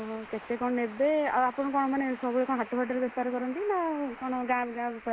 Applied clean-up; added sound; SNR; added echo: neural mask model Resemble Enhance denoiser.